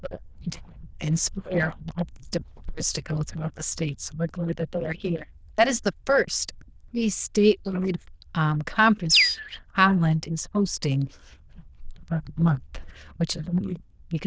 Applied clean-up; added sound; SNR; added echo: neural diffusion model UNIVERSE++.